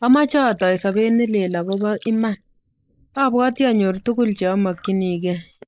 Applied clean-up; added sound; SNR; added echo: neural mask model Resemble Enhance denoiser.